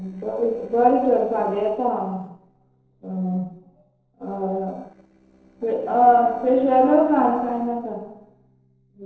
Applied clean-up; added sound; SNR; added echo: neural separator model SepFormer DNS4.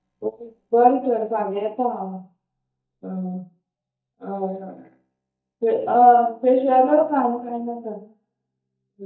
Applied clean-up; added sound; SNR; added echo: neural mask model DeepFilterNet 3.